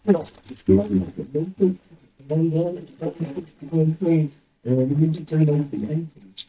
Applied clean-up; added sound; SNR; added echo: neural mask model DeepFilterNet 3.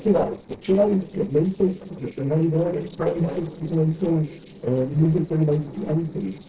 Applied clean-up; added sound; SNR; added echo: neural separator model SepFormer DNS4.